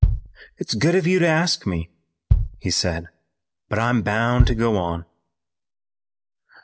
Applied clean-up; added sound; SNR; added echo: none; Bass drum; 3 dB; none.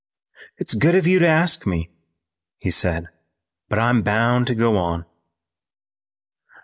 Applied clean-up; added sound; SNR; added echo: none; none; none; none.